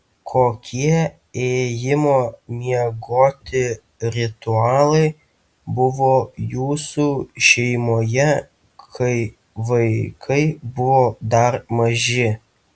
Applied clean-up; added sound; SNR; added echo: none; none; none; none.